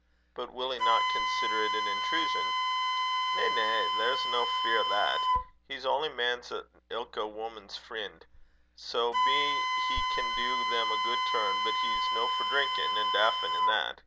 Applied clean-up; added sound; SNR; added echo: none; Wind instrument, woodwind instrument; -4 dB; none.